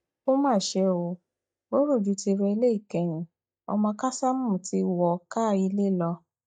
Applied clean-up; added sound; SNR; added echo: neural mask model DeepFilterNet 3.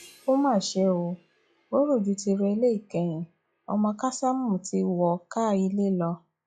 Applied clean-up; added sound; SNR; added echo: classical method log-MMSE.